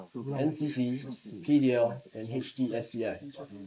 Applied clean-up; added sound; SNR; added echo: neural mask model Resemble Enhance denoiser.